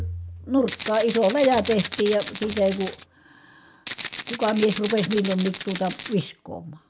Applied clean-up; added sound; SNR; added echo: none; Rattle (instrument); 2 dB; none.